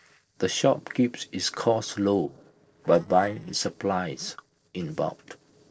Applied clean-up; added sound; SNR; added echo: neural separator model SepFormer DNS4.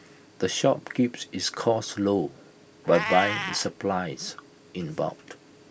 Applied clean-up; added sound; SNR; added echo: none; Meow; 11 dB; none.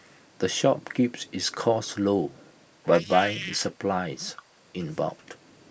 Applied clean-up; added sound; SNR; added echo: neural mask model Resemble Enhance denoiser.